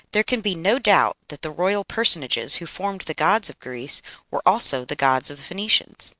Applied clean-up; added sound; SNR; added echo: none; none; none; none.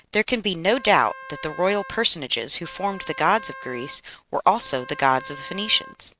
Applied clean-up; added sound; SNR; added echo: none; Wind instrument, woodwind instrument; 16 dB; none.